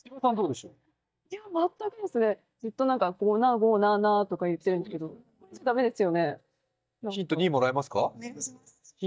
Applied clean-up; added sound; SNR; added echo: neural mask model DeepFilterNet 3.